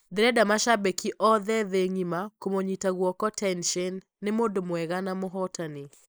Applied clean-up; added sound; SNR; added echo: neural mask model Resemble Enhance denoiser.